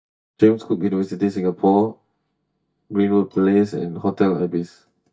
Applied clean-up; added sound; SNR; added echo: neural mask model DeepFilterNet 3.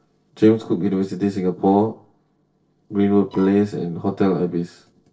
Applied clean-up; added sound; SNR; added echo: neural separator model SepFormer DNS4.